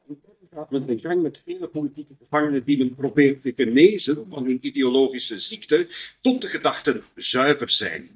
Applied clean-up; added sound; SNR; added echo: neural mask model DeepFilterNet 3.